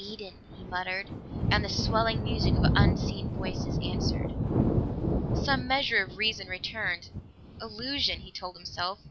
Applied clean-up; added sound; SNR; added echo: none; Thunder; -3 dB; none.